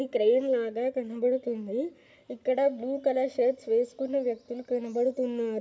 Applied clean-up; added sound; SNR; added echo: none; none; none; none.